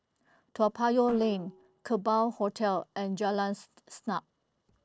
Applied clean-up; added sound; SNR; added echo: neural separator model SepFormer DNS4.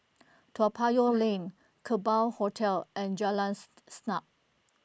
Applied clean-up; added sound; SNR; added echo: neural mask model Resemble Enhance denoiser.